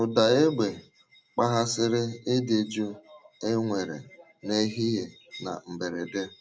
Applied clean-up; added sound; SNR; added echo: none; none; none; none.